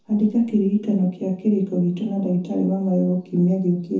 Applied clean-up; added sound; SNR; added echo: none; none; none; reverberation time 0.7 s.